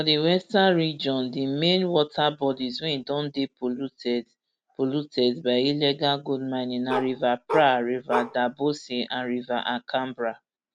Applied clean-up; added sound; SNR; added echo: none; Bark; 6 dB; none.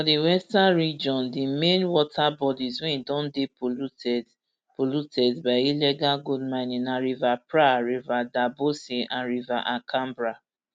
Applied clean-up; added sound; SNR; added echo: none; none; none; none.